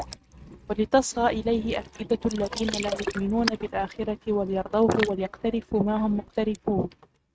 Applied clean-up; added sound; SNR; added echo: neural mask model RNNoise.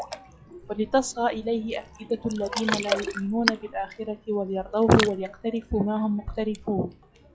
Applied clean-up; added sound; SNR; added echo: classical method log-MMSE.